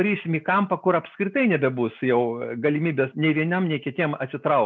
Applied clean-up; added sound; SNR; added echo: none; none; none; none.